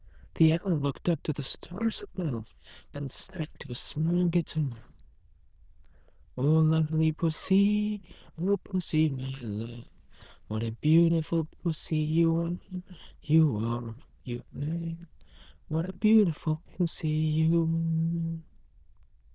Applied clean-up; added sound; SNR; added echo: neural diffusion model UNIVERSE++.